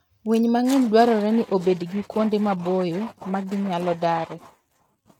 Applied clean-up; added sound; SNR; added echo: neural mask model RNNoise.